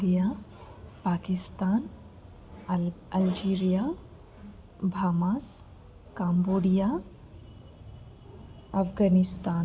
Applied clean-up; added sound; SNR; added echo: none; none; none; none.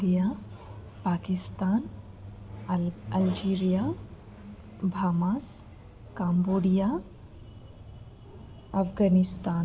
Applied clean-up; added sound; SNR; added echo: none; Truck; 17 dB; none.